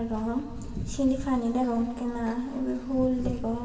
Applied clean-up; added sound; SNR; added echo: none; none; none; reverberation time 2.3 s.